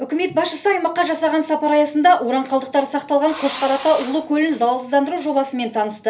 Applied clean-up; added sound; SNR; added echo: none; Engine / Drill; 10 dB; reverberation time 0.3 s.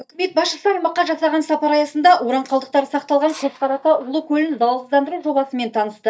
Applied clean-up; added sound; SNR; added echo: neural mask model DeepFilterNet 3.